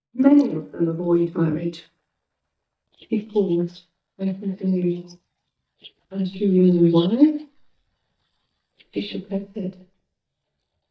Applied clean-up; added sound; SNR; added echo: neural mask model DeepFilterNet 3.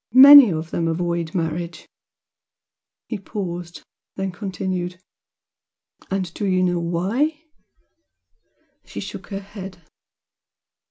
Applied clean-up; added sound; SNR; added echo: none; none; none; none.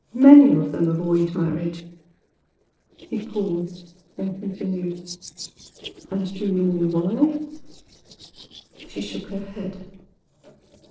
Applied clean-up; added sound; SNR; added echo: neural separator model SepFormer DNS4.